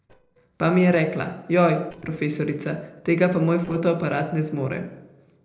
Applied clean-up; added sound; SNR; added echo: neural separator model SepFormer DNS4.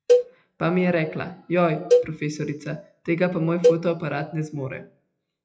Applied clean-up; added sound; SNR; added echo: classical method WPE with log-MMSE.